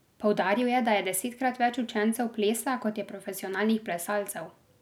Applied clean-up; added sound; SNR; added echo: none; none; none; none.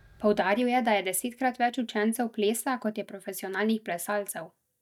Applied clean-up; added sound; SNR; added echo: neural mask model DeepFilterNet 3.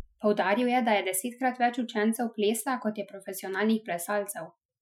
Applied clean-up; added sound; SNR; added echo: classical method Wiener filter.